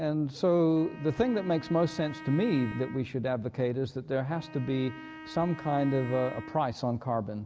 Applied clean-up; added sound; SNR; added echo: none; Wind instrument, woodwind instrument; 16 dB; none.